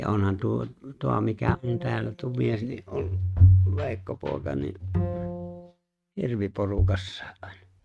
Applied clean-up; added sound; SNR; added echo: neural mask model RNNoise.